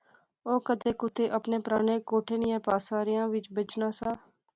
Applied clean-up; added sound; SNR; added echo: none; none; none; none.